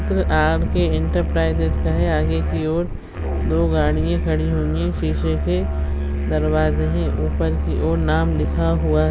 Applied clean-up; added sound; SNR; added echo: none; Musical instrument; 0 dB; none.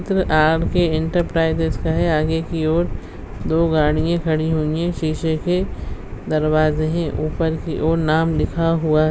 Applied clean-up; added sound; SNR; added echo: none; none; none; none.